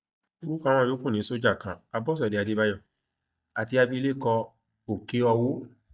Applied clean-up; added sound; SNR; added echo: neural mask model DeepFilterNet 3.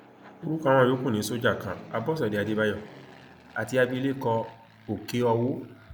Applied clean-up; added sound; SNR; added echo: none; Fixed-wing aircraft, airplane; 20 dB; none.